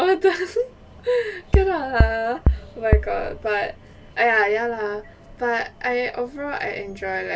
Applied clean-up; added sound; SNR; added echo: none; Bass drum; -3 dB; none.